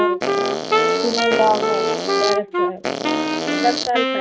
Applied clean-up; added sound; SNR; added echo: none; Fart + Wind instrument, woodwind instrument; -4 dB; none.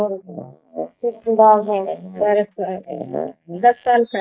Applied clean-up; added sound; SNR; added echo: neural mask model Resemble Enhance denoiser.